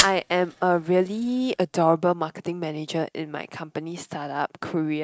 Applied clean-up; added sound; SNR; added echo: neural mask model RNNoise.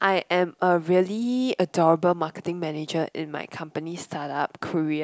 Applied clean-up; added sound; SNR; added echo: none; none; none; none.